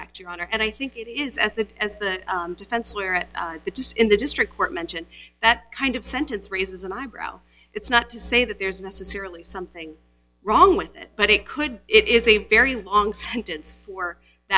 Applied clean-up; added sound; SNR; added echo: none; none; none; none.